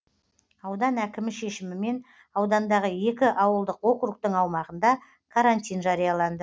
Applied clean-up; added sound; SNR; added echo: none; none; none; none.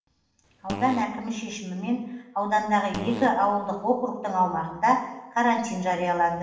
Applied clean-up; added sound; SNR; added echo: none; Fart; 11 dB; reverberation time 0.9 s.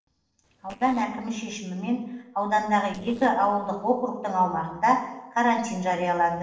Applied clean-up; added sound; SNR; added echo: neural separator model SepFormer DNS4.